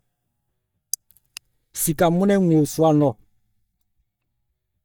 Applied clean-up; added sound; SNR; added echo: neural mask model DeepFilterNet 3.